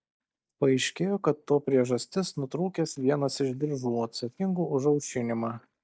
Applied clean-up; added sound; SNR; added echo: neural mask model DeepFilterNet 3.